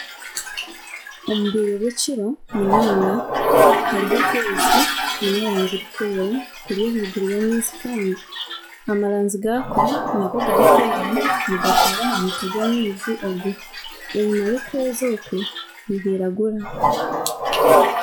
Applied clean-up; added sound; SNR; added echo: classical method log-MMSE.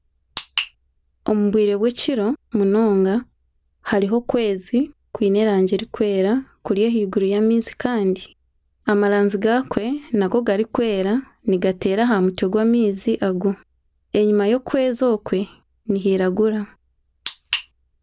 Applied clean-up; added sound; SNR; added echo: none; none; none; none.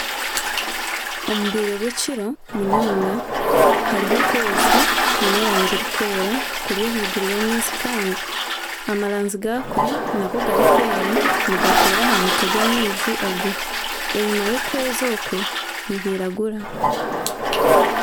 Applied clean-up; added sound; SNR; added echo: none; Toilet flush; -4 dB; none.